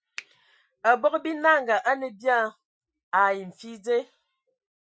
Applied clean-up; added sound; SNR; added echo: classical method Wiener filter.